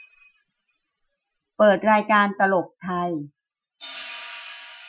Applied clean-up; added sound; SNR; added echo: classical method Wiener filter.